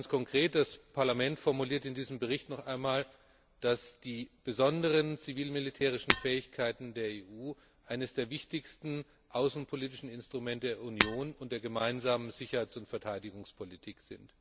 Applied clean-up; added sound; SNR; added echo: none; Shatter; 1 dB; none.